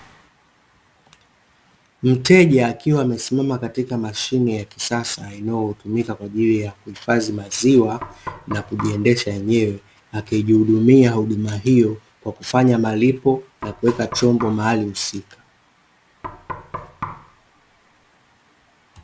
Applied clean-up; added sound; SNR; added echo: none; Knock; 15 dB; none.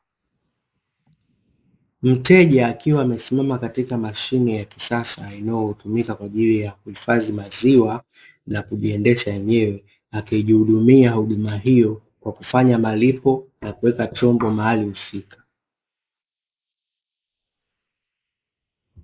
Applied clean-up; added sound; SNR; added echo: neural mask model Resemble Enhance denoiser.